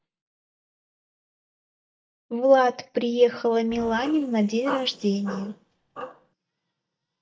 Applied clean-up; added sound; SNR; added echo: neural mask model DeepFilterNet 3.